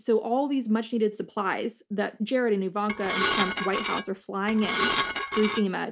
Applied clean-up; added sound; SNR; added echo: none; Dishes, pots, and pans / Glass; 1 dB; none.